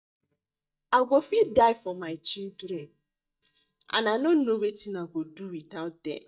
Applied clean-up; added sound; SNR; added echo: neural mask model DeepFilterNet 3.